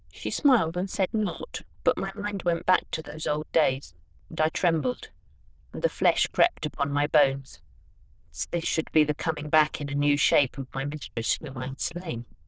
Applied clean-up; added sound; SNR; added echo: neural diffusion model UNIVERSE++.